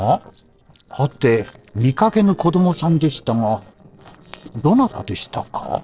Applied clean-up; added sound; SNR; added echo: neural separator model SepFormer DNS4.